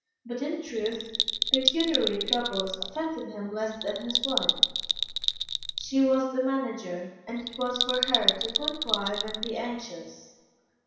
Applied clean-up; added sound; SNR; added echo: none; Bell; -1 dB; reverberation time 0.9 s.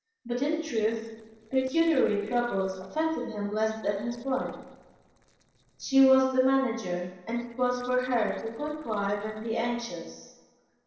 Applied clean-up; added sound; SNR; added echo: neural separator model SepFormer DNS4.